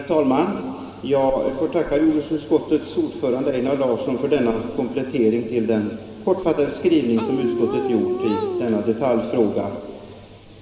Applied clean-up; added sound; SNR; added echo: none; Dog; 4 dB; reverberation time 1.8 s.